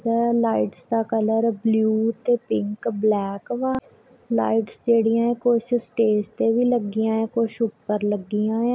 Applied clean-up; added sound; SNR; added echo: none; none; none; none.